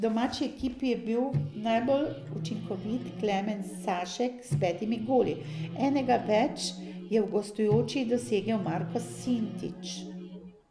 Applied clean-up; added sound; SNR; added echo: none; Microwave oven; 8 dB; none.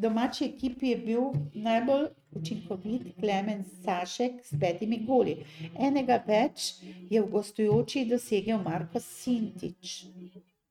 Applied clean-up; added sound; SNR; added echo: neural mask model RNNoise.